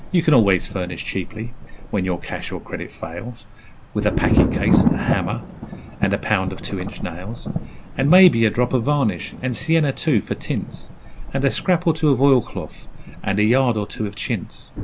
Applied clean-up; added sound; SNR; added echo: none; Thunder; 5 dB; none.